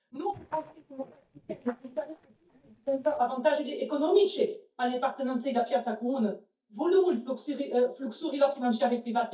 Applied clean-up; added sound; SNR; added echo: neural mask model DeepFilterNet 3.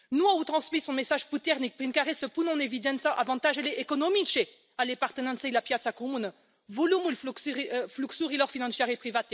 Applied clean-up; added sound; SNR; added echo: none; none; none; none.